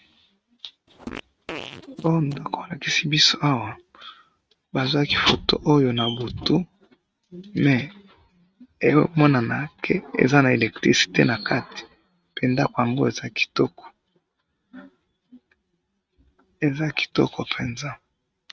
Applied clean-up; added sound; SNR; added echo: neural mask model RNNoise.